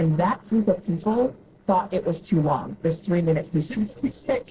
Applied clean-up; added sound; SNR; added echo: neural separator model SepFormer DNS4.